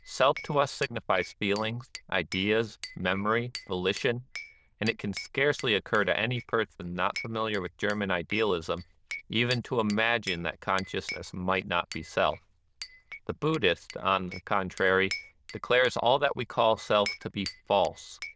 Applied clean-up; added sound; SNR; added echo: neural diffusion model UNIVERSE++.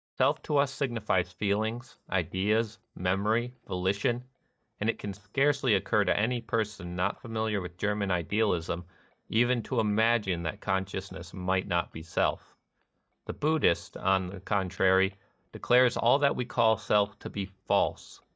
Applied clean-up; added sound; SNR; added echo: neural mask model DeepFilterNet 3.